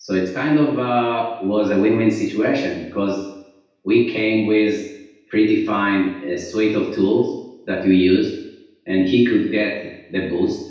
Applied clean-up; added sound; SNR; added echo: none; none; none; reverberation time 0.9 s.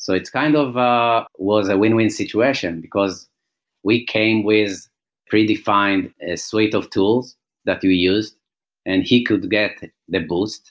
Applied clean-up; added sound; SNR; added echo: none; none; none; none.